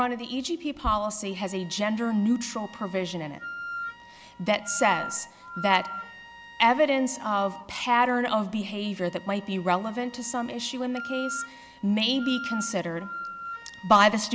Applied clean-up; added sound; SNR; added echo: none; Wind instrument, woodwind instrument; 14 dB; none.